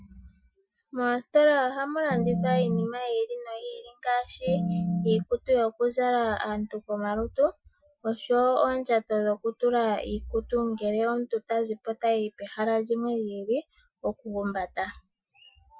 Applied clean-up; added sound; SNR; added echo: classical method Wiener filter.